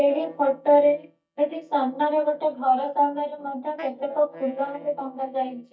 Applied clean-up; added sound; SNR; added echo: neural mask model DeepFilterNet 3.